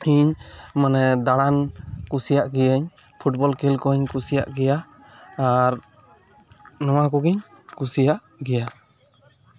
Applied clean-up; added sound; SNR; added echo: none; none; none; none.